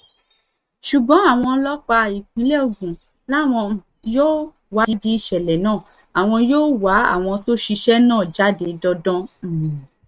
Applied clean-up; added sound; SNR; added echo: neural mask model RNNoise.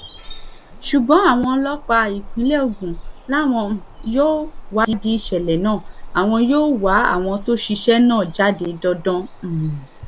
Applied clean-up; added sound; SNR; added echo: none; Bird vocalization, bird call, bird song; 14 dB; none.